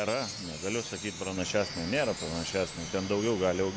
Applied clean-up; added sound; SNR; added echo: none; Chime; 11 dB; none.